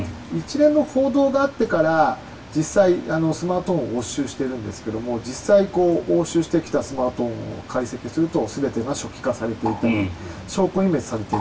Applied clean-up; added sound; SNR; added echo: none; Bird; 16 dB; reverberation time 0.1 s.